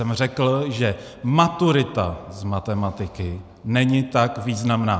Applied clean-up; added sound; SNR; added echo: none; none; none; none.